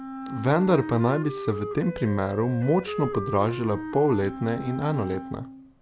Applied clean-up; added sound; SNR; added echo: none; Wind instrument, woodwind instrument; 10 dB; none.